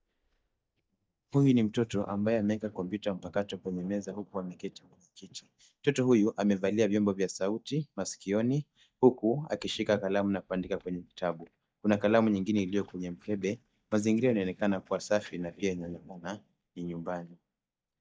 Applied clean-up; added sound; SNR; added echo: neural mask model DeepFilterNet 3.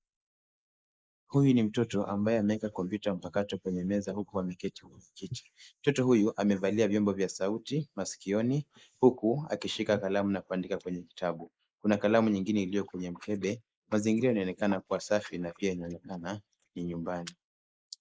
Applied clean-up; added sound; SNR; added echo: neural mask model Resemble Enhance denoiser.